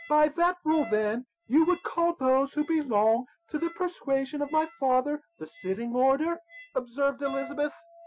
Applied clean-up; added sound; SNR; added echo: classical method Wiener filter.